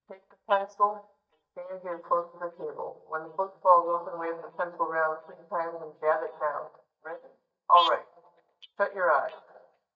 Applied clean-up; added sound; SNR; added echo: neural mask model DeepFilterNet 3.